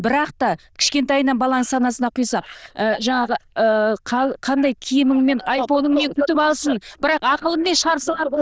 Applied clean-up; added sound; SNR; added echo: neural diffusion model UNIVERSE++.